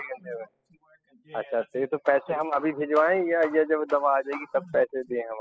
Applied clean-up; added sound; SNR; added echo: classical method spectral subtraction.